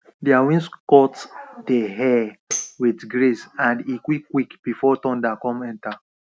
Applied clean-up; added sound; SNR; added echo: none; Tambourine; 12 dB; none.